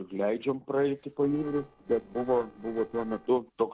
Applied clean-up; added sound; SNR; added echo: neural separator model SepFormer DNS4.